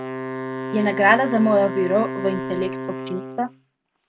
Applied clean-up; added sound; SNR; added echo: none; Wind instrument, woodwind instrument; 7 dB; none.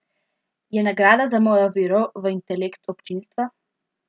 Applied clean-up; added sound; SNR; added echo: none; none; none; none.